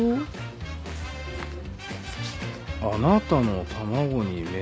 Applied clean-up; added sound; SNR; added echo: none; none; none; none.